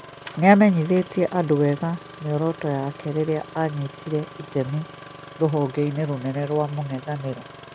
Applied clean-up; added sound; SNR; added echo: none; Engine starting; 18 dB; none.